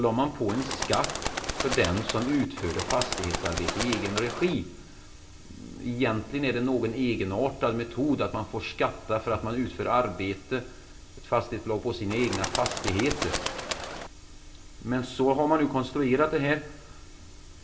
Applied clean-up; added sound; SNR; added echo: none; Bird; 4 dB; reverberation time 0.3 s.